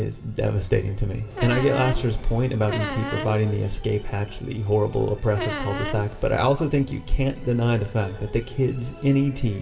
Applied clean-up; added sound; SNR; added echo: none; Squeak; 9 dB; reverberation time 0.8 s.